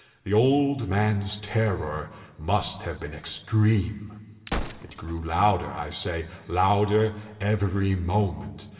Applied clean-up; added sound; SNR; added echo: none; Gunshot, gunfire; 13 dB; reverberation time 2.1 s.